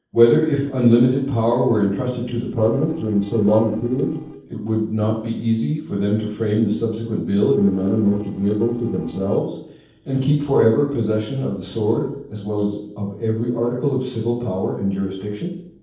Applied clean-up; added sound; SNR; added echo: neural separator model SepFormer DNS4.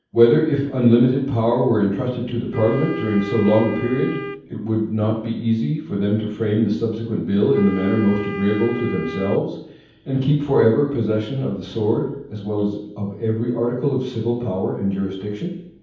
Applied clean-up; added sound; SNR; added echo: none; Wind instrument, woodwind instrument; 11 dB; reverberation time 0.9 s.